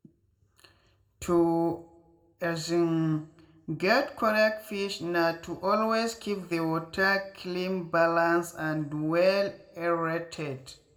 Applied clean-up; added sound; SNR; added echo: none; none; none; reverberation time 0.5 s.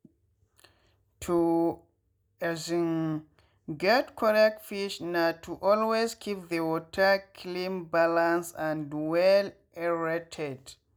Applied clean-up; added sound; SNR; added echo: none; none; none; none.